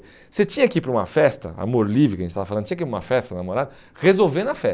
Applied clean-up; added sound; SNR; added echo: none; none; none; none.